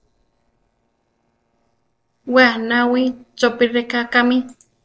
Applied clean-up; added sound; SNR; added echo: neural separator model SepFormer DNS4.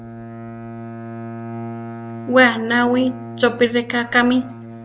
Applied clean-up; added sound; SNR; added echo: none; Bowed string instrument; 12 dB; none.